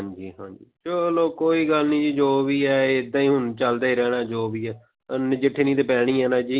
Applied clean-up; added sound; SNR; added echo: none; none; none; none.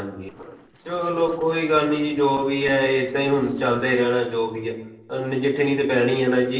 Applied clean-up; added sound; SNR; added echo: neural separator model SepFormer DNS4.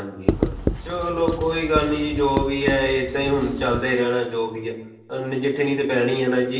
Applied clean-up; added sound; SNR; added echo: none; Writing; 4 dB; reverberation time 0.7 s.